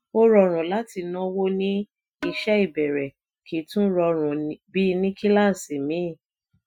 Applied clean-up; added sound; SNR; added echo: classical method Wiener filter.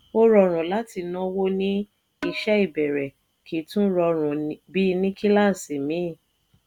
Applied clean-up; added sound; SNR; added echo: none; Percussion; 12 dB; none.